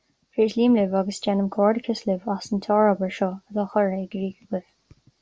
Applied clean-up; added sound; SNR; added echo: none; none; none; none.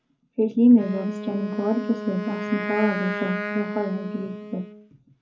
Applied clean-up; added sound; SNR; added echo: none; Wind instrument, woodwind instrument; 8 dB; reverberation time 0.3 s.